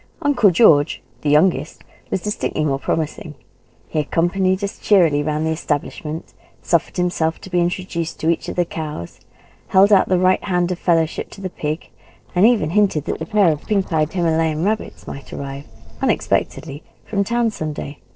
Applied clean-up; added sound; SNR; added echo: neural separator model SepFormer DNS4.